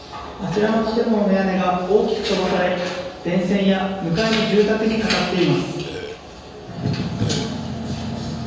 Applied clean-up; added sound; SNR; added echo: none; Burping, eructation; 11 dB; reverberation time 1.2 s.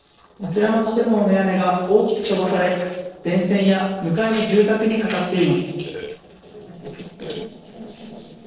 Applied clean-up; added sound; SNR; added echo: neural separator model SepFormer DNS4.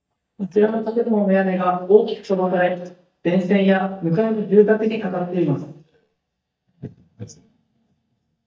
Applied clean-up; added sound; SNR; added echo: neural mask model DeepFilterNet 3.